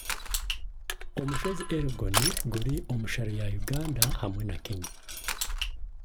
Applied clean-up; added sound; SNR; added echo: none; Crushing; -1 dB; none.